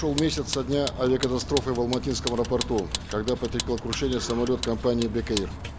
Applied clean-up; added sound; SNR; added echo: none; Vehicle; 7 dB; none.